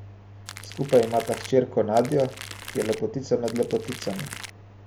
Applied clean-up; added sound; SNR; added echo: none; Crackle; 14 dB; none.